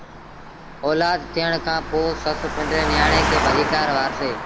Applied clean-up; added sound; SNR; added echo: none; Engine; 2 dB; none.